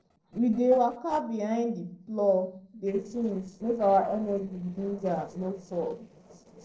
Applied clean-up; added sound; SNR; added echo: neural separator model SepFormer DNS4.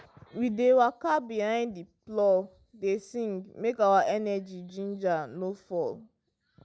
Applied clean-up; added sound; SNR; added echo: none; none; none; none.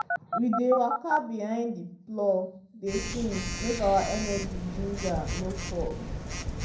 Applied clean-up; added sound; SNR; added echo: none; Telephone; 5 dB; reverberation time 0.6 s.